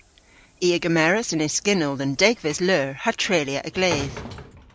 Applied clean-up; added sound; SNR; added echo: none; Sliding door / Train; 17 dB; none.